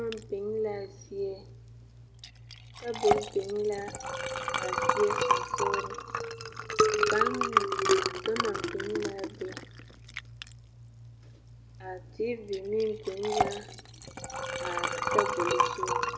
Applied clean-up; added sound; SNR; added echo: none; Liquid; -3 dB; reverberation time 0.7 s.